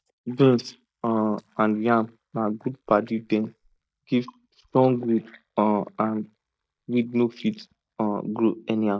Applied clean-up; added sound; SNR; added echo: neural mask model DeepFilterNet 3.